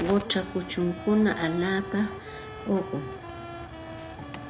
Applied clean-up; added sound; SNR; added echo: none; Tick / Hiss / Explosion / Fire + Wind instrument, woodwind instrument; 10 dB; none.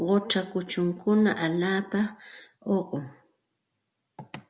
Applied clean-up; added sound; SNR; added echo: none; none; none; none.